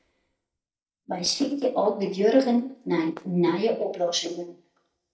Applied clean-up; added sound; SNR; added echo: neural mask model DeepFilterNet 3.